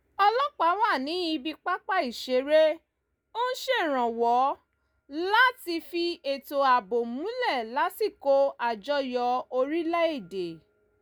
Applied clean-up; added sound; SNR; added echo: none; none; none; none.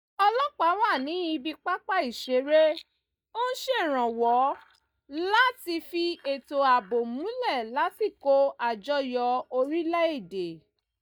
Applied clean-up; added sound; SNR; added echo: neural mask model DeepFilterNet 3.